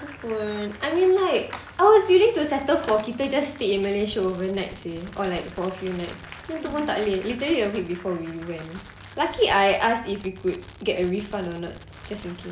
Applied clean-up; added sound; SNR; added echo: none; Applause / Crowd + Fireworks; 19 dB; none.